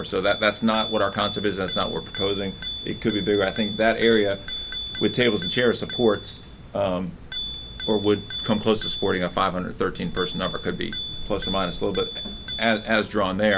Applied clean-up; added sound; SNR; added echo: none; Bicycle bell; 9 dB; none.